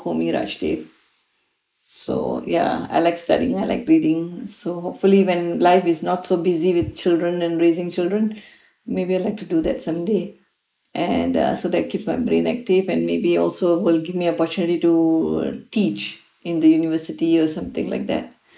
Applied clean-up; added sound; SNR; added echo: neural mask model Resemble Enhance denoiser.